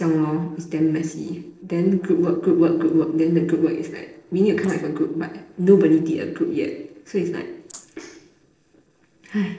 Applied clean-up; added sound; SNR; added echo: neural separator model SepFormer DNS4.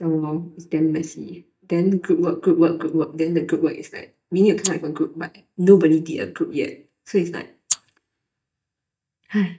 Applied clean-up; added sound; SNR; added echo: neural mask model DeepFilterNet 3.